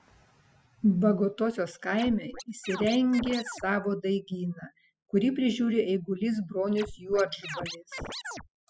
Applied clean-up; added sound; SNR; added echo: classical method spectral subtraction.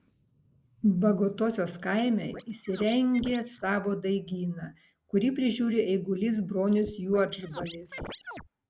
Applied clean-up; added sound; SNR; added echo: neural mask model Resemble Enhance denoiser.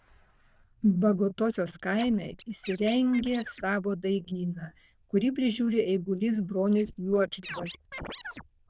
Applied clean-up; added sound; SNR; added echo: neural diffusion model UNIVERSE++.